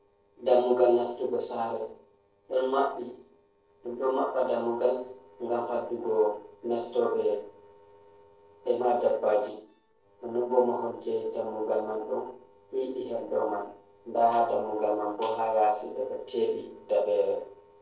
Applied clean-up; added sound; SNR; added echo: neural separator model SepFormer DNS4.